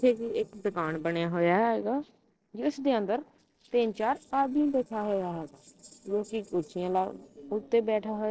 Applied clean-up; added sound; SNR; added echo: neural separator model SepFormer DNS4.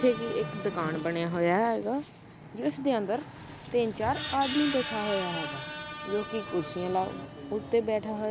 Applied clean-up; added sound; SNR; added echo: none; Screech; 9 dB; none.